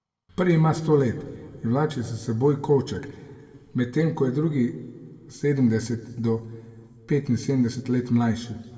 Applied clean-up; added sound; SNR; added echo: none; none; none; reverberation time 1.3 s.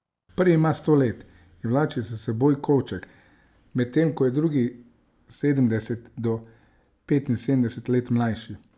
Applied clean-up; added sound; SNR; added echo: none; none; none; none.